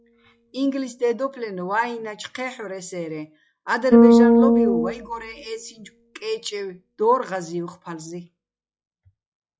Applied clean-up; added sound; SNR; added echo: classical method log-MMSE.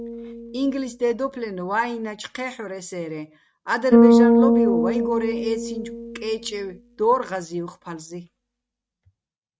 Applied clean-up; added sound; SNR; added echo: neural mask model RNNoise.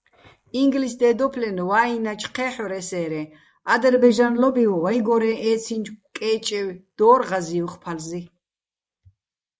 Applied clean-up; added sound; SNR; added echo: neural mask model Resemble Enhance denoiser.